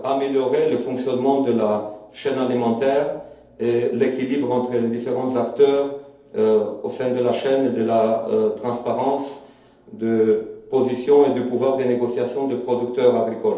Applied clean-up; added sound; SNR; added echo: none; none; none; reverberation time 2.2 s.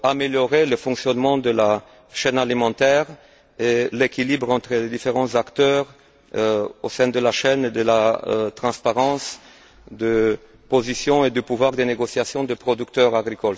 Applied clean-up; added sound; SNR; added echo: none; none; none; none.